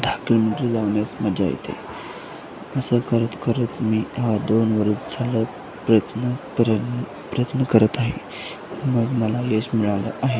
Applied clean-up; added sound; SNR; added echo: none; none; none; none.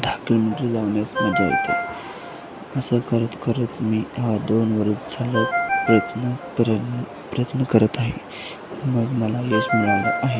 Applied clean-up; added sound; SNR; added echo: none; Ringtone; 6 dB; none.